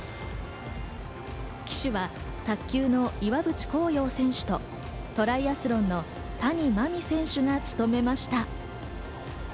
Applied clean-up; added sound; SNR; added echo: none; none; none; none.